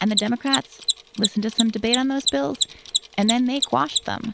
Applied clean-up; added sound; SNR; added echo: none; Mechanisms; 3 dB; none.